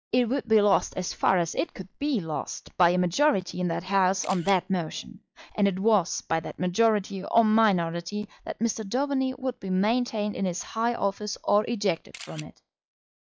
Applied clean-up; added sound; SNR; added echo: classical method log-MMSE.